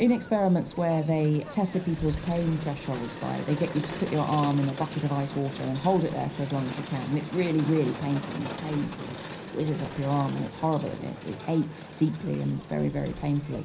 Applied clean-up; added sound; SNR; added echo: none; Crowd; 11 dB; reverberation time 0.4 s.